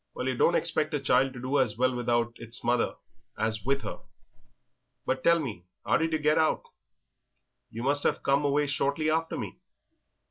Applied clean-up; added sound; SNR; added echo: none; none; none; none.